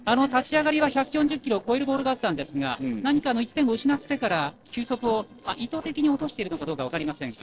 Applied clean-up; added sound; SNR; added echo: neural separator model SepFormer DNS4.